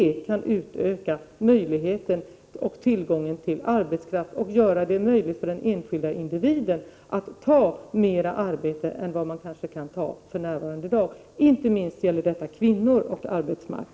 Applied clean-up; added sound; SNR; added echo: none; none; none; none.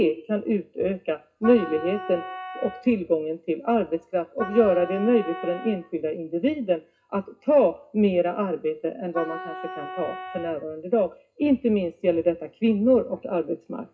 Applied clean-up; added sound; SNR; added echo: classical method WPE with log-MMSE.